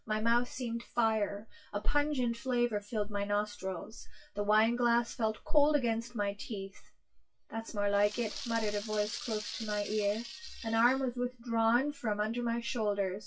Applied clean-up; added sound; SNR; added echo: classical method WPE with log-MMSE.